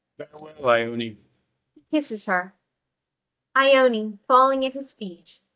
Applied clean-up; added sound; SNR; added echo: neural mask model DeepFilterNet 3.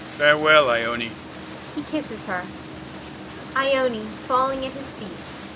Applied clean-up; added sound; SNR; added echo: none; Boat, Water vehicle; 13 dB; none.